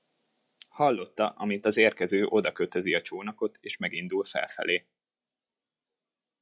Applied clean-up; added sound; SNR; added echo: classical method log-MMSE.